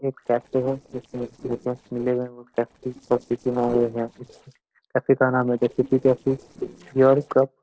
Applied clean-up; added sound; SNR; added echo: neural separator model SepFormer DNS4.